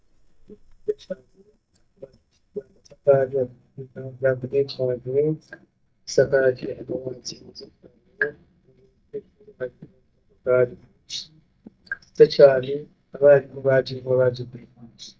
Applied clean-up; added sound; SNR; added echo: neural mask model DeepFilterNet 3.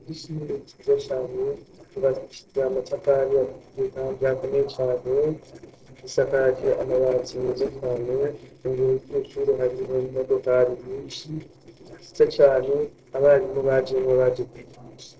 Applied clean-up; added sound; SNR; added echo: neural separator model SepFormer DNS4.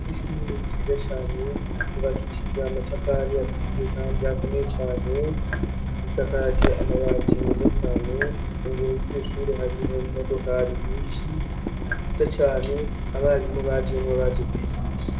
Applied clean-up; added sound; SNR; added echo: none; Drip / Water tap, faucet; -3 dB; reverberation time 0.4 s.